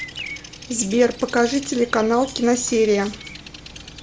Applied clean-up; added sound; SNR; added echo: none; Bird vocalization, bird call, bird song; 17 dB; none.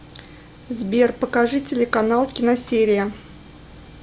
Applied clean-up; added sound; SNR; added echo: none; none; none; none.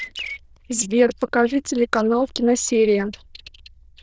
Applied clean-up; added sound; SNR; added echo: neural diffusion model UNIVERSE++.